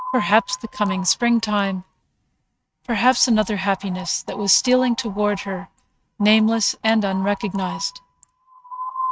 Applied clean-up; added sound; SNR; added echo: neural mask model RNNoise.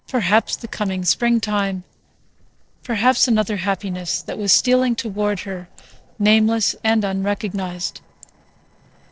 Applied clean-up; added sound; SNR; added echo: neural separator model SepFormer DNS4.